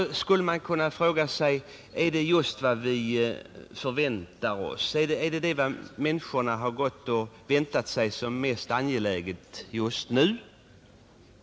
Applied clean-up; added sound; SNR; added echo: none; none; none; none.